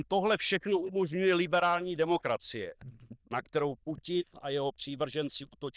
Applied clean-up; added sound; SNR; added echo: neural diffusion model UNIVERSE++.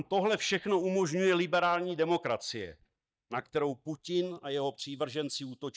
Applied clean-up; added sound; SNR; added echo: neural mask model DeepFilterNet 3.